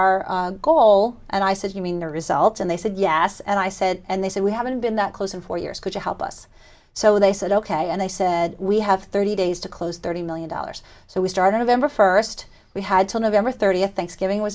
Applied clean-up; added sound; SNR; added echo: none; none; none; none.